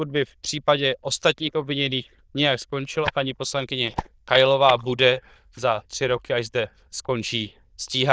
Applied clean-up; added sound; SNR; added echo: neural diffusion model UNIVERSE++.